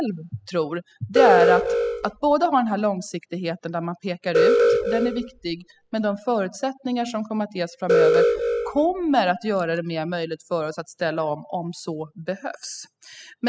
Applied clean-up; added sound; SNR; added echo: classical method spectral subtraction.